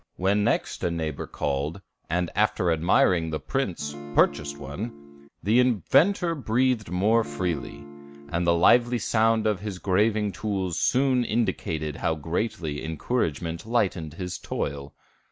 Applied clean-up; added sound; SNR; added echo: none; Acoustic guitar / Strum; 14 dB; none.